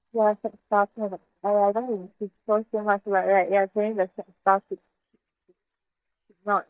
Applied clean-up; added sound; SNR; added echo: neural mask model DeepFilterNet 3.